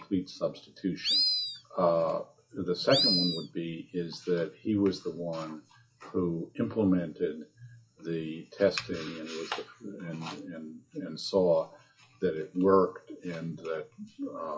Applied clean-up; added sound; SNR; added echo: classical method WPE with log-MMSE.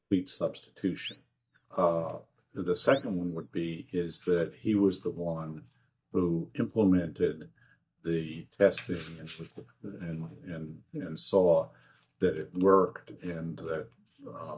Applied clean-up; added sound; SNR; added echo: neural mask model DeepFilterNet 3.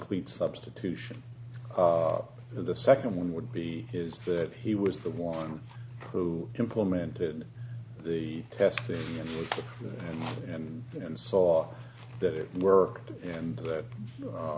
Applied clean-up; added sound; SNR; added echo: none; none; none; none.